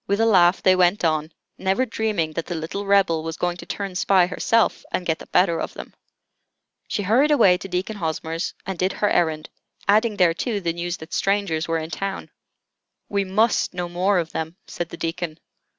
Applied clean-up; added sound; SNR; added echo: none; none; none; none.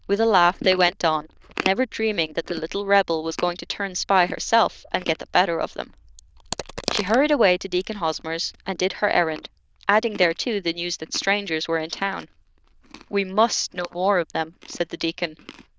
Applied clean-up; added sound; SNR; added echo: neural diffusion model UNIVERSE++.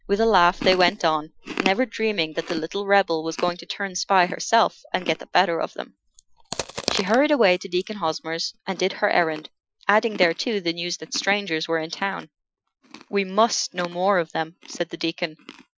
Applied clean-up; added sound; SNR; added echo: classical method Wiener filter.